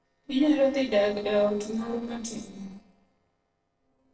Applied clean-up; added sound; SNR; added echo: neural separator model SepFormer DNS4.